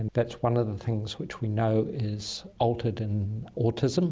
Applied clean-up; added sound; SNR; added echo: none; none; none; none.